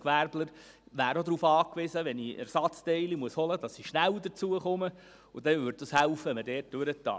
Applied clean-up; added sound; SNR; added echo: none; none; none; none.